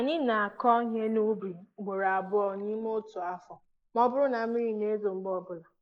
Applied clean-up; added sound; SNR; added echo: neural mask model Resemble Enhance denoiser.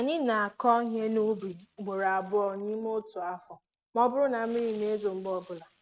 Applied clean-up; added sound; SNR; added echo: neural mask model RNNoise.